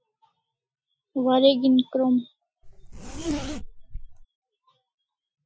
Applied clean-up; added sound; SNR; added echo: classical method Wiener filter.